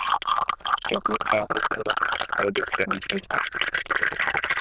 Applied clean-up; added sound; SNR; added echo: neural diffusion model UNIVERSE++.